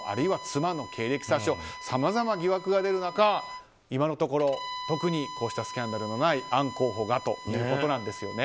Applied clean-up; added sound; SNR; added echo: none; Bowed string instrument; 12 dB; none.